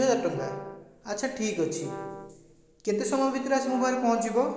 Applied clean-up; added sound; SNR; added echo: none; Brass instrument; 14 dB; none.